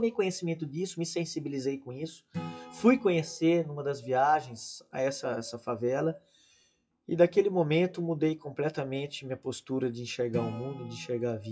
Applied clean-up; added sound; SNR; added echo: classical method WPE with log-MMSE.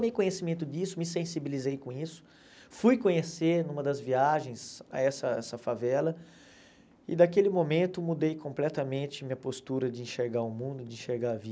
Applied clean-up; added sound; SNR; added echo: none; none; none; none.